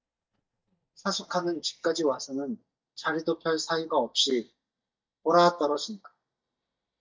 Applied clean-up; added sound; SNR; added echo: neural mask model DeepFilterNet 3.